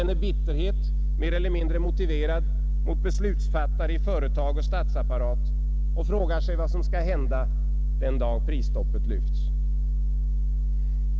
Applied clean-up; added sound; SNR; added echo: none; none; none; none.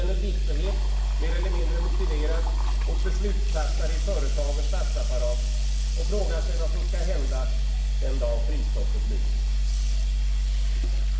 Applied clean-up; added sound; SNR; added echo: none; Sink (filling or washing) / Water tap, faucet; 19 dB; reverberation time 0.8 s.